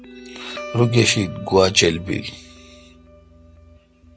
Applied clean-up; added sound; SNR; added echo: none; Guitar; 17 dB; none.